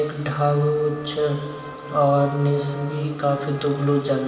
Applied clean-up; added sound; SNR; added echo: none; Trumpet; 19 dB; reverberation time 2.6 s.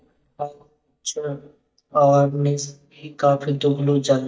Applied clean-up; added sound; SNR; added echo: neural mask model DeepFilterNet 3.